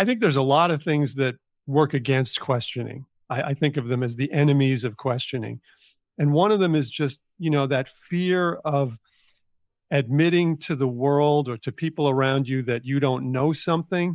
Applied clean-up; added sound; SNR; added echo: neural mask model Resemble Enhance denoiser.